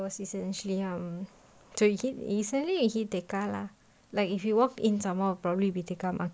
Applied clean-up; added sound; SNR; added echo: none; none; none; none.